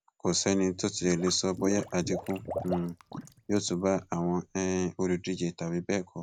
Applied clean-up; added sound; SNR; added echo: none; Liquid; 11 dB; none.